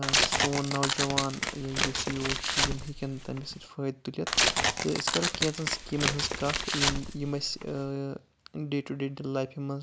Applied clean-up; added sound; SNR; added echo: none; Tearing; -3 dB; none.